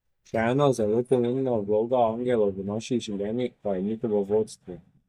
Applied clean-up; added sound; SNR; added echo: neural mask model DeepFilterNet 3.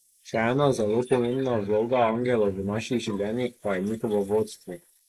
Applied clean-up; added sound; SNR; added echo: neural mask model Resemble Enhance denoiser.